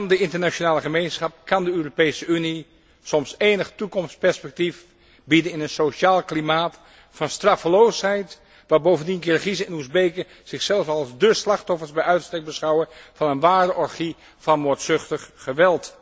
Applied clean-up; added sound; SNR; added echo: none; none; none; none.